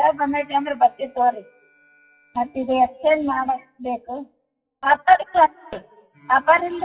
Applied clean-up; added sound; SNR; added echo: classical method WPE with log-MMSE.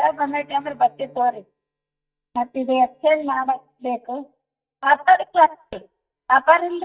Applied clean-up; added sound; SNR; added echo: neural mask model DeepFilterNet 3.